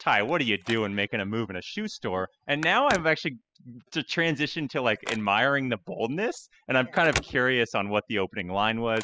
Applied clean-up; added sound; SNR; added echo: classical method spectral subtraction.